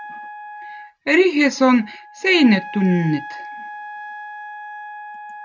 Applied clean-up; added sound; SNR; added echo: none; Wind instrument, woodwind instrument; 14 dB; none.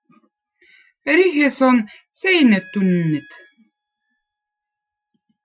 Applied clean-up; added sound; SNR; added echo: classical method Wiener filter.